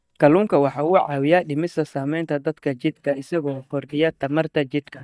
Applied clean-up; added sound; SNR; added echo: neural mask model DeepFilterNet 3.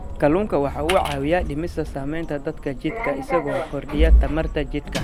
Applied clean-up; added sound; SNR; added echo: none; Sliding door; 0 dB; none.